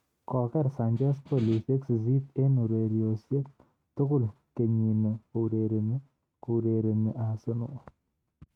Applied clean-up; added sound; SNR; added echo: neural mask model RNNoise.